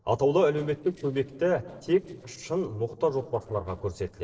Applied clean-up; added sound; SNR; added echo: neural separator model SepFormer DNS4.